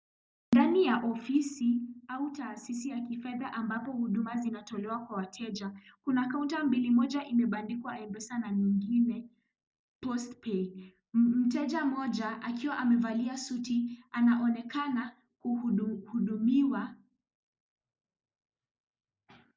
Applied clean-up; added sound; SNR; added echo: none; none; none; none.